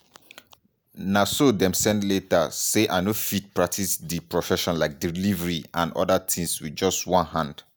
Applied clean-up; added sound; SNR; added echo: none; none; none; none.